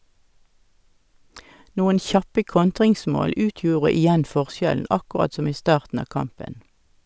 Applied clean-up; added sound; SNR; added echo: none; none; none; none.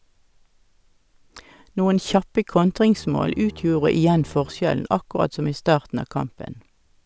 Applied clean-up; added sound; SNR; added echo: none; Bowed string instrument; 19 dB; none.